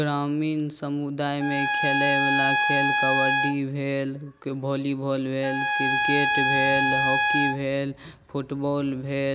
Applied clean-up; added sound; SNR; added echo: none; Trumpet; -1 dB; none.